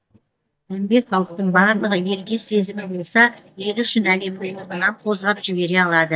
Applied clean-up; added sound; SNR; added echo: neural mask model DeepFilterNet 3.